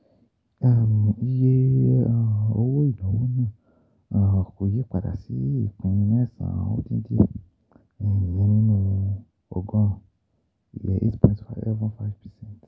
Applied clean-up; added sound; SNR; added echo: none; none; none; none.